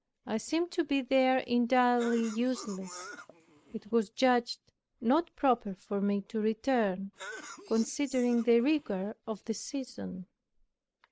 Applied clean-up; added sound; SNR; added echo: neural mask model Resemble Enhance denoiser.